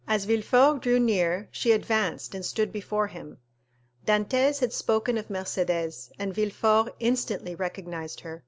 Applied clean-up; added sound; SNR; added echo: none; none; none; none.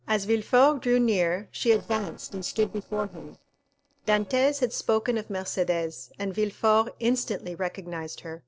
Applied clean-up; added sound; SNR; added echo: neural separator model SepFormer DNS4.